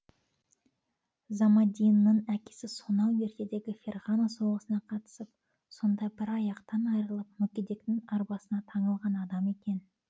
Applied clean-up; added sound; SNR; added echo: none; none; none; none.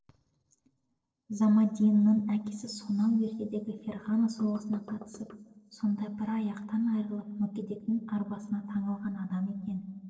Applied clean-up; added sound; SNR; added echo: neural separator model SepFormer DNS4.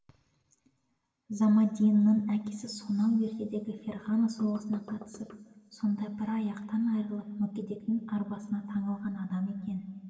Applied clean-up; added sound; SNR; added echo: none; Knock; 19 dB; reverberation time 2.3 s.